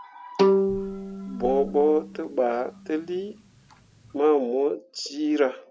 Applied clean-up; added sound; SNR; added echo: none; Bowed string instrument; 2 dB; none.